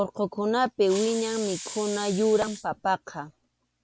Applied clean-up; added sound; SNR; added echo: none; Hiss; 12 dB; none.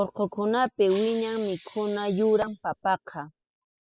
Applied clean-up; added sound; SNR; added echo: classical method spectral subtraction.